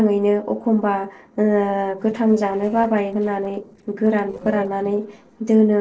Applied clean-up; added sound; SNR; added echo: neural separator model SepFormer DNS4.